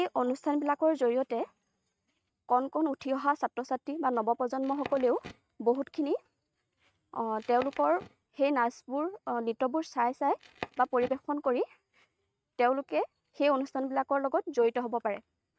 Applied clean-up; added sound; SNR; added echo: neural mask model RNNoise.